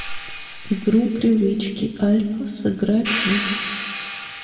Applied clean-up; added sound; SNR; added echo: none; Hi-hat; 9 dB; reverberation time 1.4 s.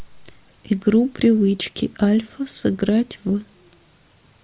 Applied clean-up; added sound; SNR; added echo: none; none; none; none.